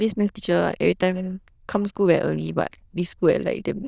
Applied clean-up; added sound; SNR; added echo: neural diffusion model UNIVERSE++.